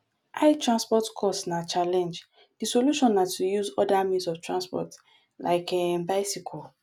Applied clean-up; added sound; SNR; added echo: none; none; none; none.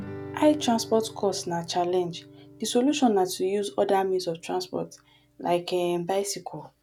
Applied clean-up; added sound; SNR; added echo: none; Guitar; 18 dB; none.